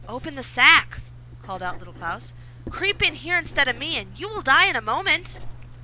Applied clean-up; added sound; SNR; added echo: none; Writing; 15 dB; none.